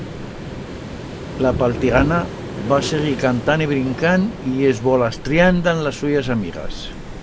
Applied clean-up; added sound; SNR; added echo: none; Waves, surf; 9 dB; none.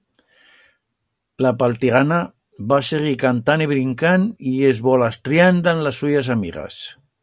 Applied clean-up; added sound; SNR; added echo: none; none; none; none.